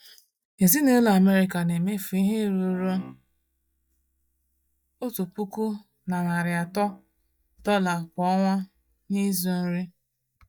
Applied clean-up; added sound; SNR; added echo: neural mask model DeepFilterNet 3.